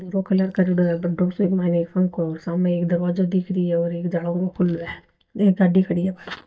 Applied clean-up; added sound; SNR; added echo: neural mask model DeepFilterNet 3.